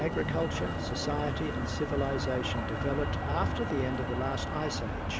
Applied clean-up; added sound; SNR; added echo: none; Motor vehicle (road); -1 dB; none.